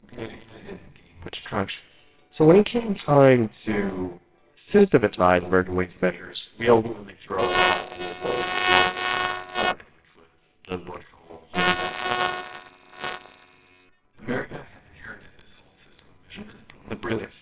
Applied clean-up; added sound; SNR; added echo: neural separator model SepFormer WHAMR!.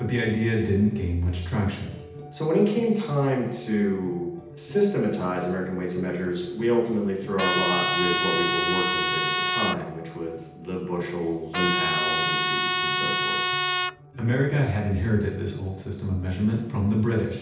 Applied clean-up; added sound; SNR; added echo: none; Trumpet; 0 dB; reverberation time 0.8 s.